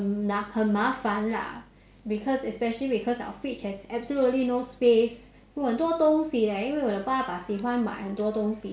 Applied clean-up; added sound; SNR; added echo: none; none; none; none.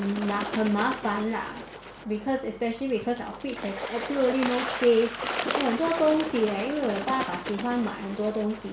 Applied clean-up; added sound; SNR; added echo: none; Water / Bird; 8 dB; none.